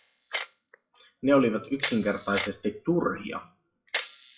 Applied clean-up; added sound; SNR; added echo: classical method WPE with log-MMSE.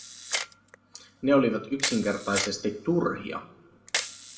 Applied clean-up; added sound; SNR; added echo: none; Camera; 7 dB; reverberation time 0.8 s.